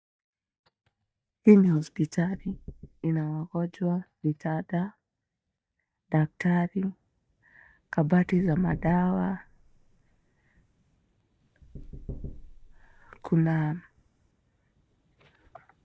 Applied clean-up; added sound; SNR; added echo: neural mask model DeepFilterNet 3.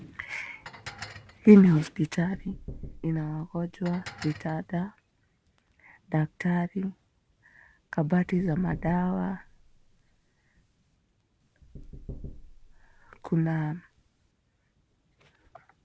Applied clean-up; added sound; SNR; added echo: none; Dishes, pots, and pans + Knock / Wood; 17 dB; none.